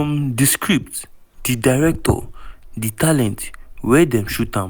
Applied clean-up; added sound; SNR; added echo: none; Fire; 17 dB; none.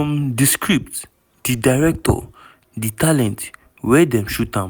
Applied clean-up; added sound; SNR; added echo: none; none; none; none.